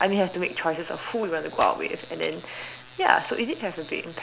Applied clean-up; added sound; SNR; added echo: none; Camera; 19 dB; none.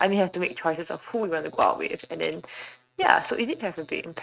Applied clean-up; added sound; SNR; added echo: neural mask model RNNoise.